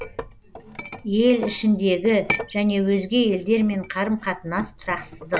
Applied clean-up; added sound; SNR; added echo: none; Chink, clink; 12 dB; none.